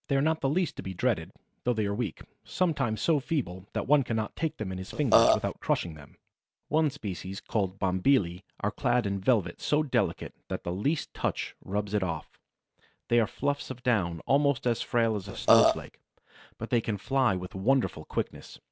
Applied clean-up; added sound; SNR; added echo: none; Burping, eructation; -4 dB; none.